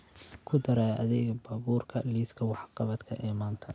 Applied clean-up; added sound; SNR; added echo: none; none; none; none.